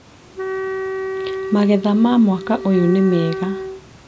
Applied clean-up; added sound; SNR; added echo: none; Wind instrument, woodwind instrument; 8 dB; none.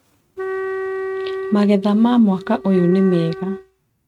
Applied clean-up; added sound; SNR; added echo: neural mask model RNNoise.